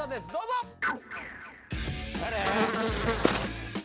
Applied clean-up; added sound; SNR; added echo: none; Buzz; -5 dB; none.